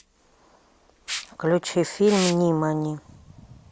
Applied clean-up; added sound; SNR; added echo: none; Liquid; 13 dB; none.